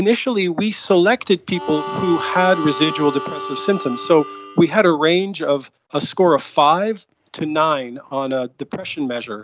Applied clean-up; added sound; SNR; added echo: none; Harmonica; 10 dB; none.